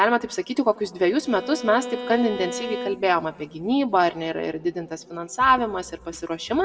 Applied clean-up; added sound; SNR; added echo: none; Bowed string instrument; 10 dB; reverberation time 0.4 s.